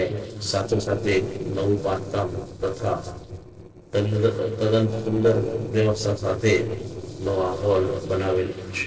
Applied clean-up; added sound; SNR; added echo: neural separator model SepFormer DNS4.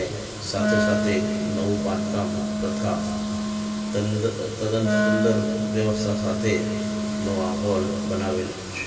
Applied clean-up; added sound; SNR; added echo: none; Wind instrument, woodwind instrument; -1 dB; reverberation time 2.5 s.